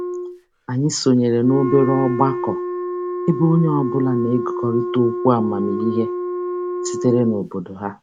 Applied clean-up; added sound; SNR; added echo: none; Wind instrument, woodwind instrument; 6 dB; none.